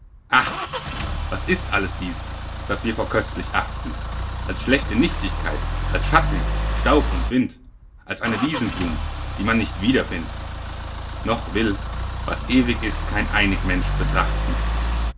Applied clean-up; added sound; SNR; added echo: none; Idling / Engine starting / Accelerating, revving, vroom / Car; 1 dB; reverberation time 0.1 s.